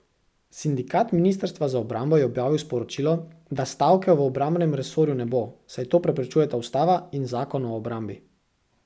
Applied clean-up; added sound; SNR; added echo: none; none; none; none.